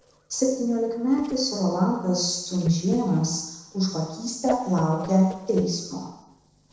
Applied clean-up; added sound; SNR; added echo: neural separator model SepFormer DNS4.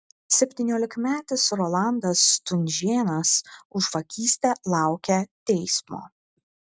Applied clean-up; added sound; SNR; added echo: none; none; none; none.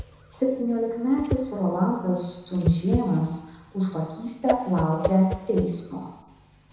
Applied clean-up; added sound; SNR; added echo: none; Whoosh, swoosh, swish; 9 dB; reverberation time 1.0 s.